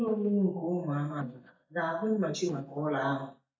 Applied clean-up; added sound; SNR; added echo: neural mask model DeepFilterNet 3.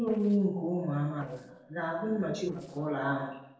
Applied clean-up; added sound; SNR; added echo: neural separator model SepFormer DNS4.